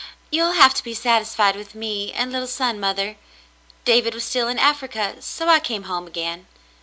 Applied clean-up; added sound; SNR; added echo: none; none; none; none.